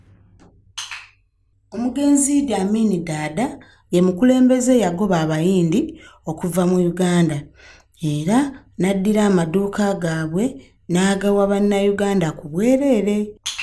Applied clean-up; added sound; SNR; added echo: none; none; none; none.